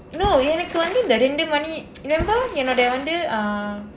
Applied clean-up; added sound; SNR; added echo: none; Water / Splash, splatter; 14 dB; none.